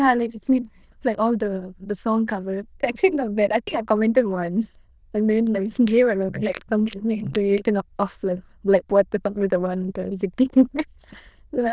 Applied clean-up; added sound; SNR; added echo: neural diffusion model UNIVERSE++.